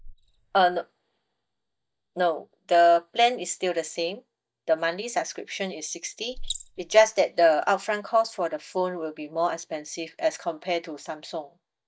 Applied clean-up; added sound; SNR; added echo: neural mask model DeepFilterNet 3.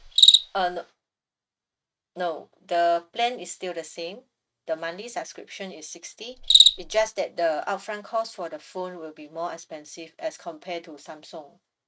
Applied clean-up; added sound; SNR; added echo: neural mask model RNNoise.